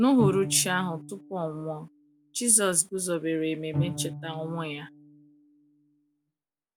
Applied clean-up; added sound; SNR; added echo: none; Bowed string instrument; 8 dB; none.